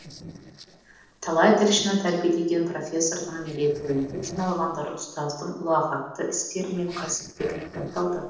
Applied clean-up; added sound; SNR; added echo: neural separator model SepFormer DNS4.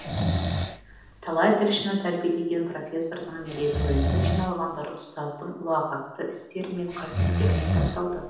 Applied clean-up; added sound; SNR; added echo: none; Breathing; 1 dB; reverberation time 0.9 s.